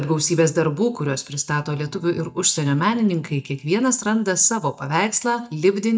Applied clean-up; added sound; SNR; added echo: neural mask model DeepFilterNet 3.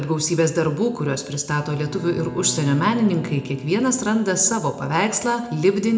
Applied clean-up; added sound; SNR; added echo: none; Bowed string instrument; 17 dB; reverberation time 0.5 s.